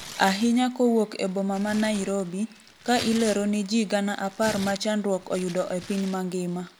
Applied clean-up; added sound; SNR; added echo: none; Tearing; 17 dB; none.